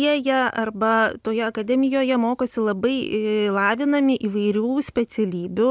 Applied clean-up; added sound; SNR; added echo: none; none; none; none.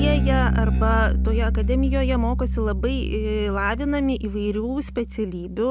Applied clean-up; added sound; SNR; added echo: none; Bass guitar; -2 dB; none.